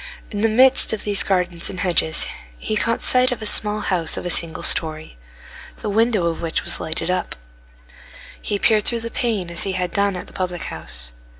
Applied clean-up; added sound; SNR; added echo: none; none; none; none.